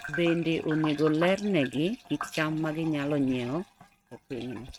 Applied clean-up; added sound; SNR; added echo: neural mask model RNNoise.